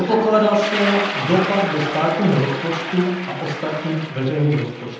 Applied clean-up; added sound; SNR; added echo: none; Toilet flush; 7 dB; reverberation time 0.8 s.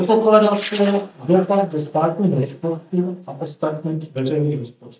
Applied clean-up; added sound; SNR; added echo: neural mask model DeepFilterNet 3.